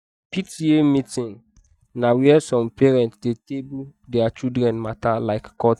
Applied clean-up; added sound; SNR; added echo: neural mask model DeepFilterNet 3.